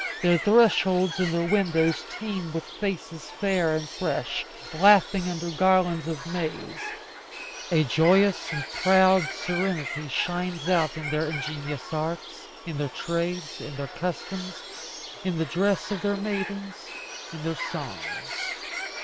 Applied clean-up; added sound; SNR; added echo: none; Bird; 10 dB; none.